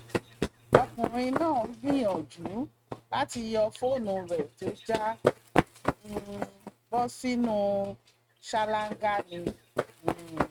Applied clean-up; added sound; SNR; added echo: neural mask model RNNoise.